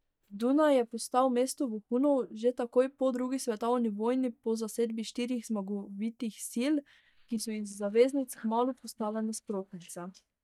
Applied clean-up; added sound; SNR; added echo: neural mask model DeepFilterNet 3.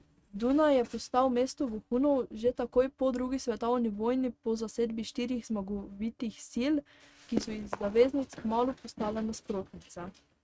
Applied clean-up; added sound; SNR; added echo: neural mask model RNNoise.